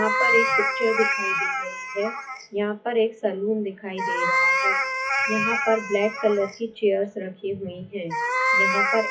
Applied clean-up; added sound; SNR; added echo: classical method WPE with log-MMSE.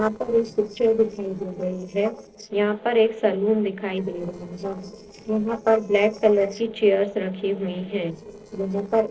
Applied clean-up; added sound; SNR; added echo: neural separator model SepFormer DNS4.